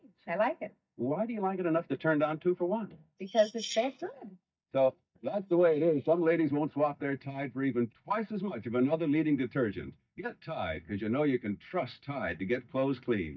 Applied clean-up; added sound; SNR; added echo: neural mask model DeepFilterNet 3.